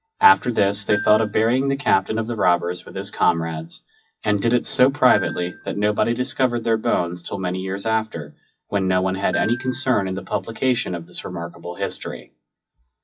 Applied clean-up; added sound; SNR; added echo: classical method WPE with log-MMSE.